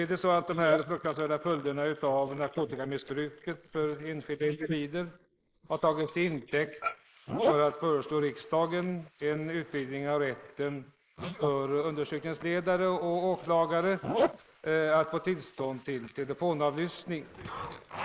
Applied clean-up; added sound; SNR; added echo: neural mask model Resemble Enhance denoiser.